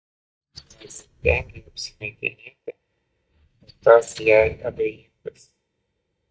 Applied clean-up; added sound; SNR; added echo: neural mask model DeepFilterNet 3.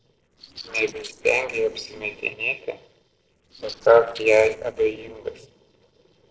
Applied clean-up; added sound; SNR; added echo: neural separator model SepFormer DNS4.